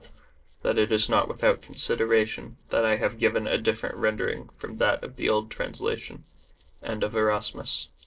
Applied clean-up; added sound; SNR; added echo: neural separator model SepFormer DNS4.